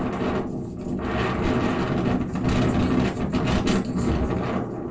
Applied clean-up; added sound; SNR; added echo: none; none; none; reverberation time 0.2 s.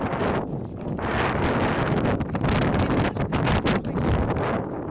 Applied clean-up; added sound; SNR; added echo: none; none; none; none.